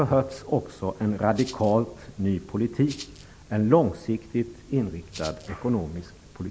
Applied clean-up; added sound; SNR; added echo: none; Rattle (instrument); 17 dB; none.